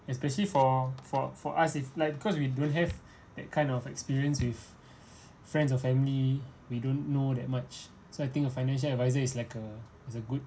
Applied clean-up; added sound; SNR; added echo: none; none; none; none.